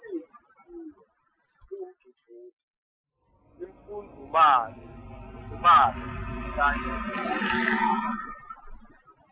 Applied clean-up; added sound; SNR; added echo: classical method Wiener filter.